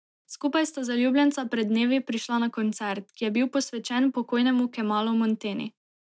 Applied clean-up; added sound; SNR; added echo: none; none; none; none.